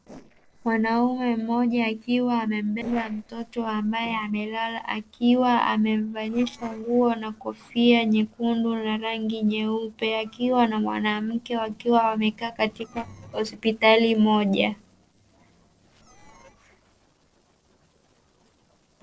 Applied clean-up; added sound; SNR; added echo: neural separator model SepFormer DNS4.